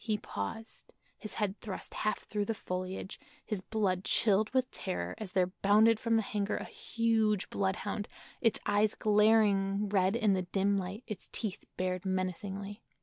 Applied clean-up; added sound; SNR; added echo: none; none; none; none.